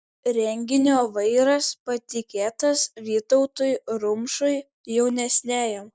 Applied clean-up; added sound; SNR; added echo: none; none; none; none.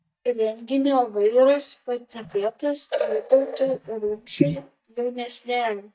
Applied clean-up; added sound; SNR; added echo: neural mask model DeepFilterNet 3.